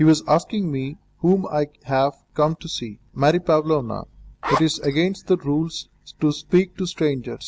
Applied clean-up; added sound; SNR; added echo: none; Zipper (clothing); 4 dB; none.